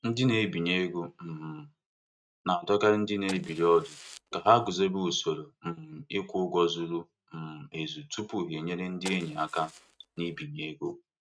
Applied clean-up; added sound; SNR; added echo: neural mask model RNNoise.